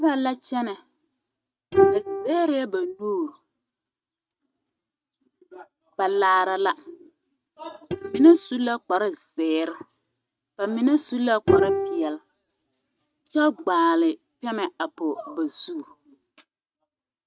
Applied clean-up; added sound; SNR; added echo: neural mask model RNNoise.